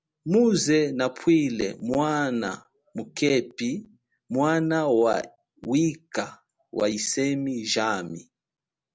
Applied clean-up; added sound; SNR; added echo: none; none; none; none.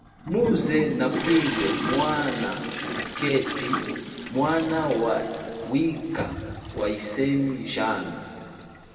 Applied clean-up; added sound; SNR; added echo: none; Toilet flush; 8 dB; reverberation time 2.2 s.